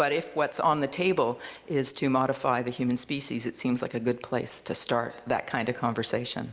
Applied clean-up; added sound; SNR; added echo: none; none; none; none.